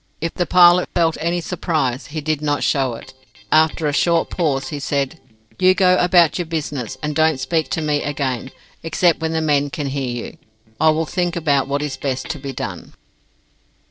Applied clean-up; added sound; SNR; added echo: neural separator model SepFormer DNS4.